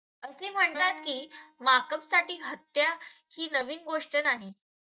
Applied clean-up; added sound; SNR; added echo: neural mask model DeepFilterNet 3.